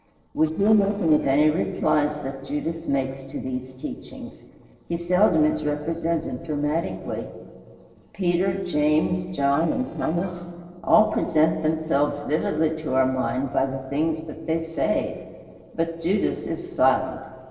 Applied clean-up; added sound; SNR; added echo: neural separator model SepFormer DNS4.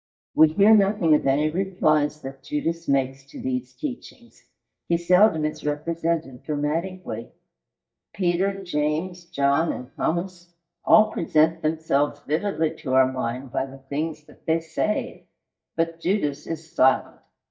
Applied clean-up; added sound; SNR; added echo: neural mask model DeepFilterNet 3.